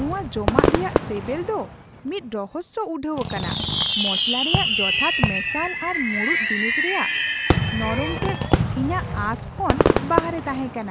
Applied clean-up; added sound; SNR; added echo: none; Fireworks; -4 dB; none.